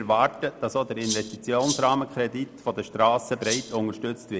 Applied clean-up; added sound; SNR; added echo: none; Rattle (instrument); 5 dB; none.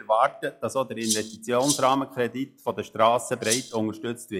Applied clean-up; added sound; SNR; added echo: classical method log-MMSE.